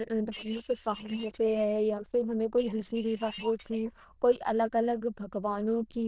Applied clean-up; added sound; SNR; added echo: neural diffusion model UNIVERSE++.